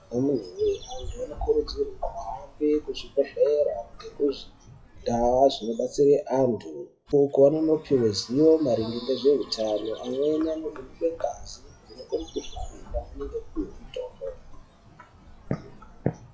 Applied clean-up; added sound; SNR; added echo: classical method WPE with log-MMSE.